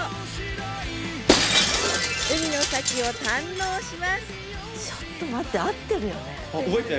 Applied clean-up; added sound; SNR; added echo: none; Shatter; -2 dB; none.